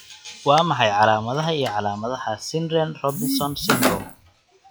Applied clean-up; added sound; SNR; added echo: classical method log-MMSE.